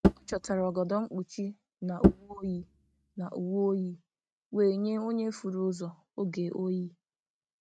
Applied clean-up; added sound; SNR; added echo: neural mask model RNNoise.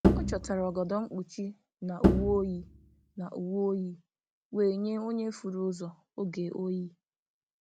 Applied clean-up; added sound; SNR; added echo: none; Bowed string instrument; -4 dB; none.